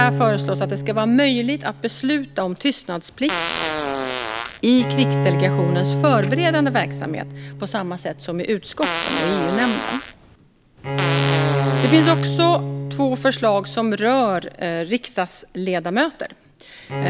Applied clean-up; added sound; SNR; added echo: none; Bowed string instrument + Fart; 3 dB; none.